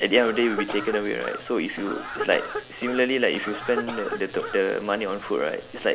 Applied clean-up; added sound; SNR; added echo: none; Cough; 9 dB; none.